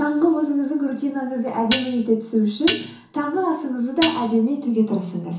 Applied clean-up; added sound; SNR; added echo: none; Dishes, pots, and pans; 7 dB; reverberation time 0.7 s.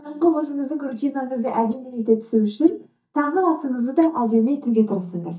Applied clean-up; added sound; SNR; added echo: neural mask model DeepFilterNet 3.